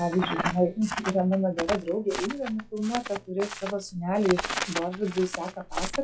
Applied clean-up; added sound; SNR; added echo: classical method log-MMSE.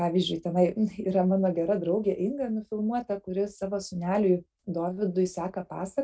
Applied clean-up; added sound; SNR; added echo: none; none; none; none.